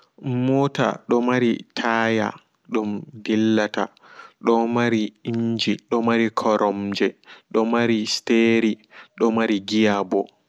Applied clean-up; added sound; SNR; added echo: none; none; none; none.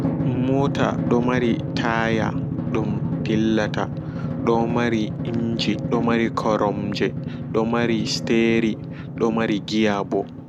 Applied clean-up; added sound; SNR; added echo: none; Drum; 4 dB; none.